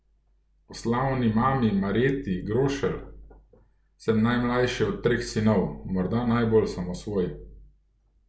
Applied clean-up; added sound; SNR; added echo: none; none; none; none.